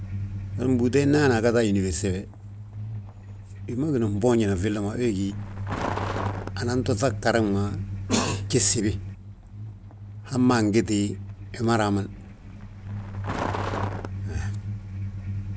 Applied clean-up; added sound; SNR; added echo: none; Truck; 6 dB; none.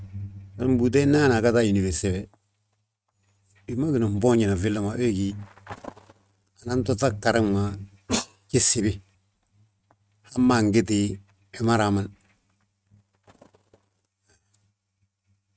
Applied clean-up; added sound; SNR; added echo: neural mask model RNNoise.